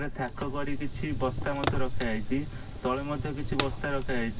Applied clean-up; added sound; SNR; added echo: none; Fire; -1 dB; reverberation time 2.7 s.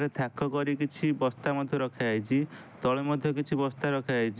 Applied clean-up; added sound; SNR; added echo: none; none; none; none.